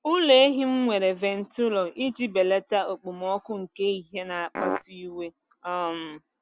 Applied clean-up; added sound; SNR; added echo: none; Fart; 3 dB; none.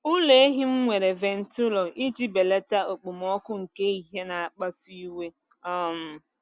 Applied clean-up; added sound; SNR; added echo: none; none; none; none.